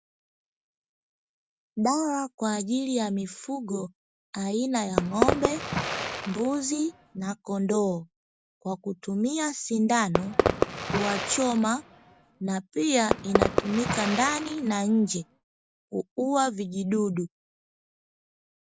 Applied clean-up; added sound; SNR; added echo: none; Fireworks; 0 dB; none.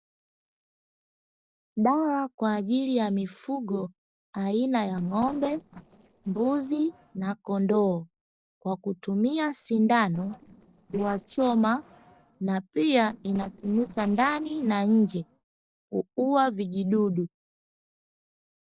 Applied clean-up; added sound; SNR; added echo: neural separator model SepFormer DNS4.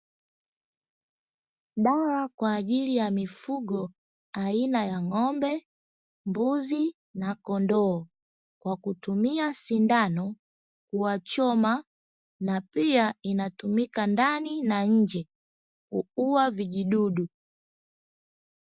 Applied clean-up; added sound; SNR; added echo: none; none; none; none.